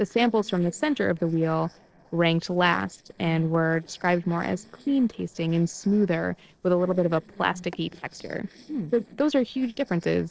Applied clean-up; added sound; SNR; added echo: neural separator model SepFormer DNS4.